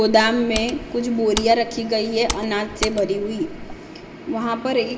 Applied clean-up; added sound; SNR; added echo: none; Computer keyboard; 11 dB; reverberation time 1.9 s.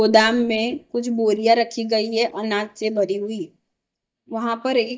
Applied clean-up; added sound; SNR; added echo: neural mask model DeepFilterNet 3.